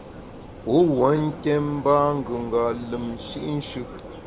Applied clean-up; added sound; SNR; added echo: none; Vehicle; 14 dB; none.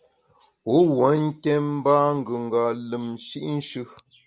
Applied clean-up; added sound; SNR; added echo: none; none; none; none.